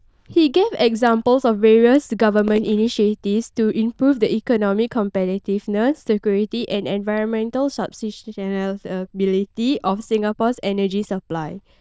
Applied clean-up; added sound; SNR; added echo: neural diffusion model UNIVERSE++.